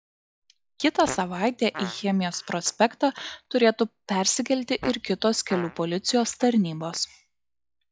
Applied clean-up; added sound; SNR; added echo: classical method log-MMSE.